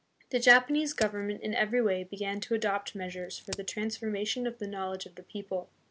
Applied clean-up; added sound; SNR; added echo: none; Crack; 19 dB; none.